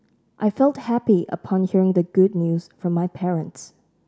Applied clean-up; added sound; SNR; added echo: none; none; none; none.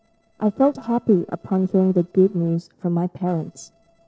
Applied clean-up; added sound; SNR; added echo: neural separator model SepFormer DNS4.